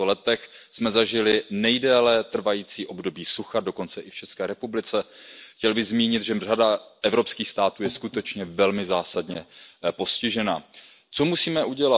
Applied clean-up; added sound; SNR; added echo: none; none; none; none.